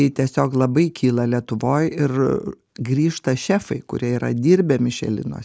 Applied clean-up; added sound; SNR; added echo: none; none; none; none.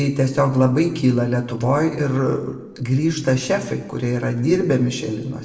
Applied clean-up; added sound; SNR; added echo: neural separator model SepFormer DNS4.